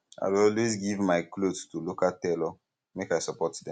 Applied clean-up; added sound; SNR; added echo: none; none; none; none.